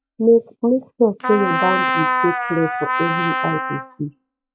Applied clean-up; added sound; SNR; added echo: classical method log-MMSE.